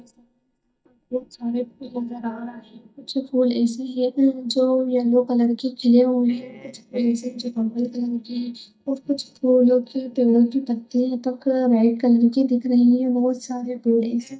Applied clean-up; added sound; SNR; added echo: neural mask model DeepFilterNet 3.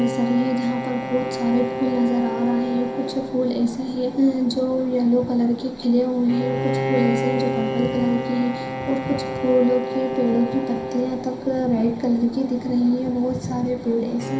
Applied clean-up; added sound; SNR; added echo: none; Bowed string instrument; 7 dB; reverberation time 0.5 s.